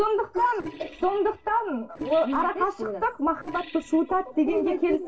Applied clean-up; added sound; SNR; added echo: neural separator model SepFormer DNS4.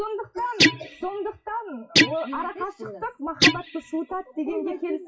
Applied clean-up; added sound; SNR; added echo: classical method WPE with log-MMSE.